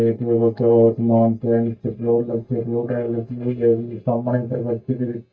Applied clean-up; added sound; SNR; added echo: neural mask model DeepFilterNet 3.